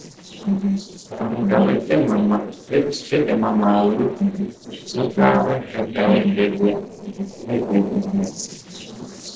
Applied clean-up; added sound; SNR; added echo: neural separator model SepFormer DNS4.